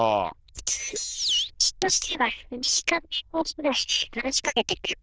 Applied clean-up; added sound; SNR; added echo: neural diffusion model UNIVERSE++.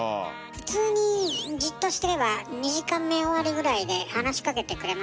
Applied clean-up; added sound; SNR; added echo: none; Animal; 15 dB; none.